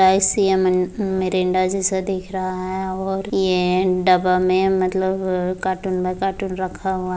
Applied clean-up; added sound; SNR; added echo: none; none; none; none.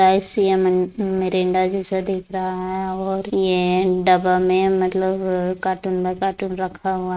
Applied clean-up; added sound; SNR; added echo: neural mask model RNNoise.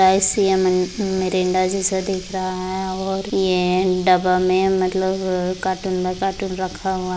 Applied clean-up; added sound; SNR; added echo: none; Water tap, faucet; 19 dB; none.